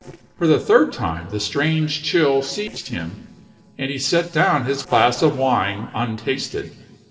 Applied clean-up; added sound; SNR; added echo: neural separator model SepFormer DNS4.